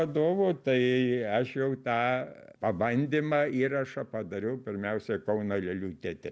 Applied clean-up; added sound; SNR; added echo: none; none; none; none.